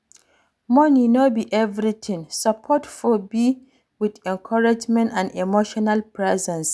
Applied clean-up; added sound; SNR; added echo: none; none; none; none.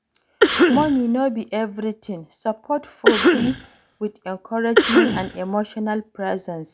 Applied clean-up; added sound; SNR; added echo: none; Cough; -4 dB; none.